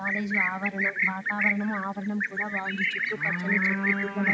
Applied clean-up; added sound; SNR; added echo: none; Livestock, farm animals, working animals; -4 dB; none.